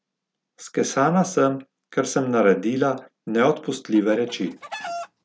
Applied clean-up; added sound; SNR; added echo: none; Chicken, rooster; 13 dB; none.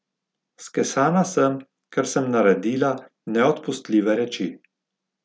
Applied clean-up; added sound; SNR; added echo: none; none; none; none.